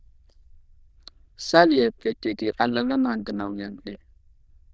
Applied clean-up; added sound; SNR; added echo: neural diffusion model UNIVERSE++.